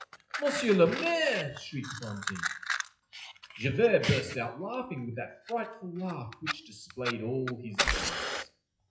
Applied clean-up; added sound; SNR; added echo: classical method WPE with log-MMSE.